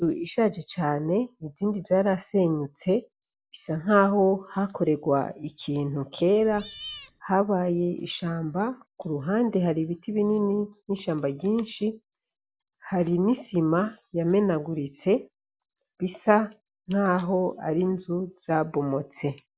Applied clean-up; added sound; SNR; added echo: none; Cat; 16 dB; none.